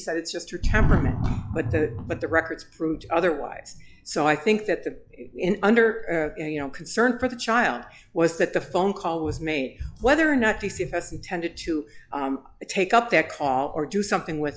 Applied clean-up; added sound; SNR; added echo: classical method log-MMSE.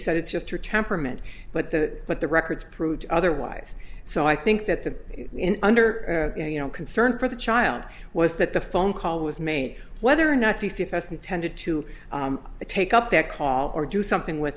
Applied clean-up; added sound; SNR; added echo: none; none; none; none.